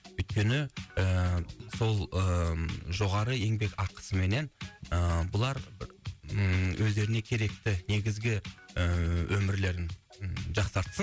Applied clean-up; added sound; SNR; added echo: none; none; none; none.